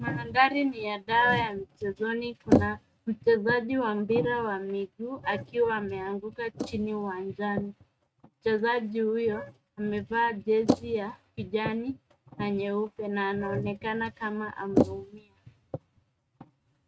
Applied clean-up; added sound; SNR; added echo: neural mask model RNNoise.